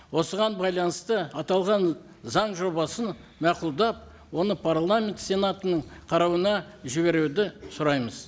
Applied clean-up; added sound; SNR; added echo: none; none; none; none.